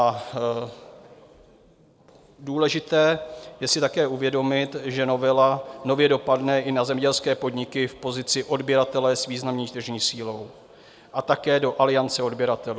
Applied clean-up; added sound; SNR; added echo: none; none; none; none.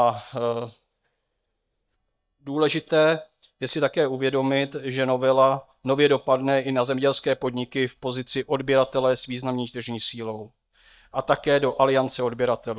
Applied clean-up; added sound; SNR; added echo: neural mask model DeepFilterNet 3.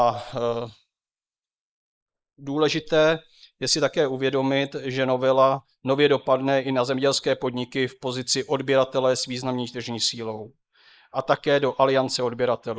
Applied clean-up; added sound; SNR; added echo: neural mask model Resemble Enhance denoiser.